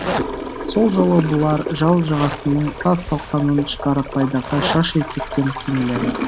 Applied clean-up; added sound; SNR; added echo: none; Toilet flush / Gurgling + Zipper (clothing); 7 dB; none.